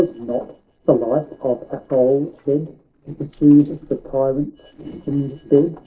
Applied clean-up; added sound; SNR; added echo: neural separator model SepFormer DNS4.